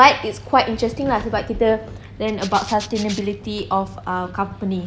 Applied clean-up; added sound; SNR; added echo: none; Rattle (instrument); 15 dB; none.